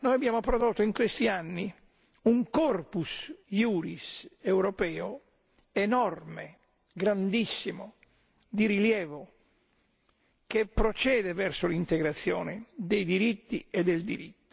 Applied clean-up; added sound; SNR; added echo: none; none; none; none.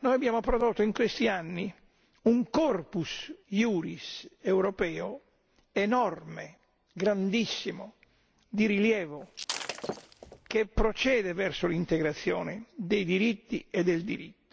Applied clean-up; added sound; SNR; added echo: none; Shatter; 10 dB; none.